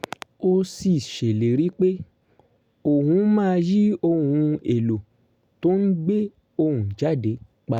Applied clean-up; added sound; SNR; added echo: none; none; none; none.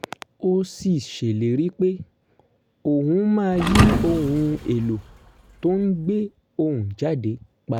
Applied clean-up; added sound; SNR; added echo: none; Thump, thud; 2 dB; none.